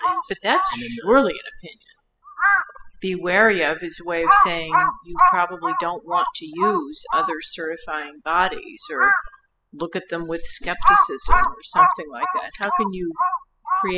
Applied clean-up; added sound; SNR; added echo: classical method spectral subtraction.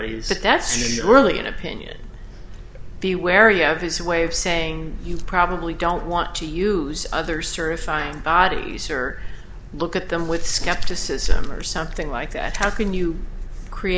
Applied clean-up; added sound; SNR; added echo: none; none; none; none.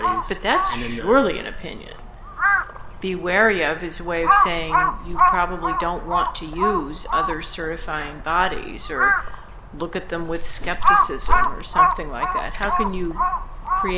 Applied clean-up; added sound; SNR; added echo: none; Crow; -1 dB; none.